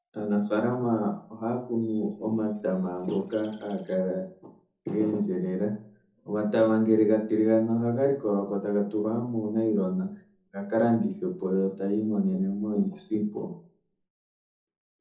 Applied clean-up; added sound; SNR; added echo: neural separator model SepFormer DNS4.